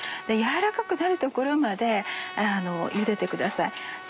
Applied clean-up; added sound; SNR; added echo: none; Trumpet; 15 dB; none.